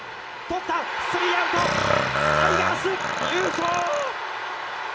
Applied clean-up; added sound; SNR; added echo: none; Burping, eructation; 1 dB; reverberation time 0.2 s.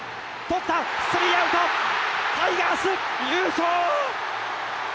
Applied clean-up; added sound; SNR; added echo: none; none; none; none.